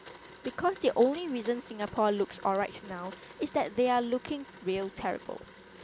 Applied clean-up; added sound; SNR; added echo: none; Domestic sounds, home sounds; 17 dB; none.